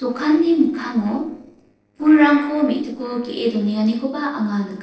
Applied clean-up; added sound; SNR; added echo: neural separator model SepFormer DNS4.